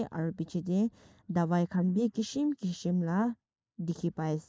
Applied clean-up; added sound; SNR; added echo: neural mask model Resemble Enhance denoiser.